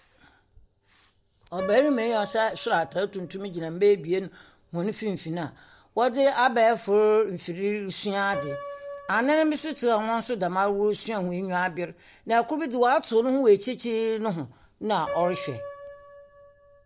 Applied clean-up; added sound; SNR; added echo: none; Piano; 17 dB; none.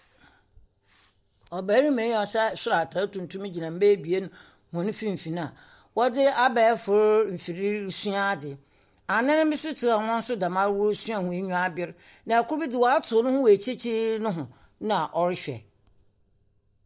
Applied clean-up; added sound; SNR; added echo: none; none; none; none.